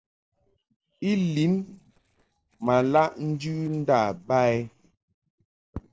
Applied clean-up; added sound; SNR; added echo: neural separator model SepFormer DNS4.